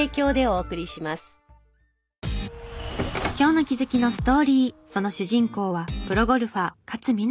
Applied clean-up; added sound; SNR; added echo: none; none; none; none.